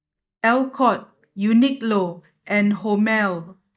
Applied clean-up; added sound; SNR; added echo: neural mask model DeepFilterNet 3.